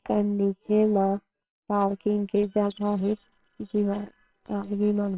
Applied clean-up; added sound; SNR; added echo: neural separator model SepFormer WHAMR!.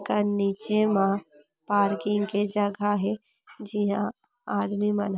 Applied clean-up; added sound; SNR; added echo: none; none; none; none.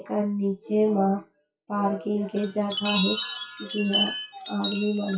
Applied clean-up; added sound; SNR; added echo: classical method WPE with log-MMSE.